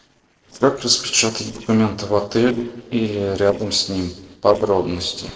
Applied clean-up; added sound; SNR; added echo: neural separator model SepFormer DNS4.